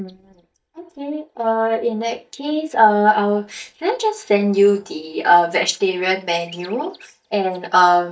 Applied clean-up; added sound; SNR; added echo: neural mask model DeepFilterNet 3.